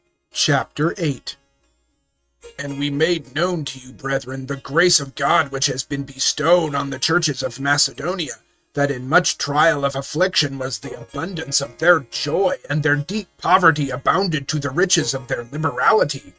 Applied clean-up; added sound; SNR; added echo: neural mask model RNNoise.